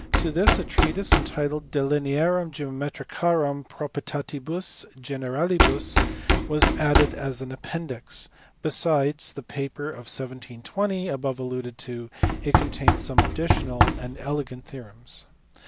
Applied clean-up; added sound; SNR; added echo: none; Knock; -1 dB; none.